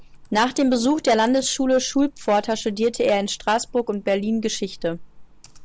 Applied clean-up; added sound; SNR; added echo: none; Computer keyboard; 19 dB; none.